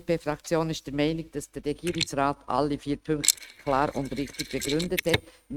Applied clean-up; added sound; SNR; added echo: neural mask model RNNoise.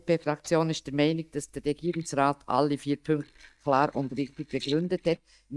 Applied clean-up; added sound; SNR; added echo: neural mask model DeepFilterNet 3.